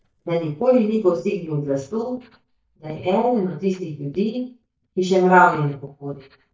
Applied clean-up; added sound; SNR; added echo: neural mask model DeepFilterNet 3.